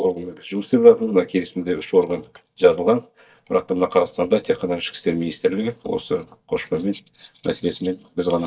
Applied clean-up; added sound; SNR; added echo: neural mask model DeepFilterNet 3.